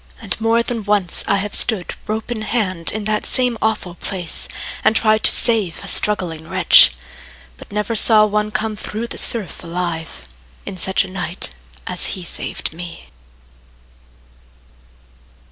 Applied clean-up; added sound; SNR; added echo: none; none; none; none.